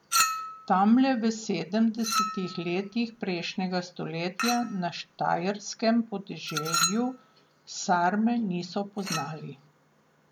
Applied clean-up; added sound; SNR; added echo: none; Chink, clink; 7 dB; none.